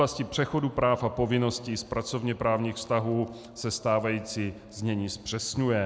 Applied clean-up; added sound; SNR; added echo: none; none; none; none.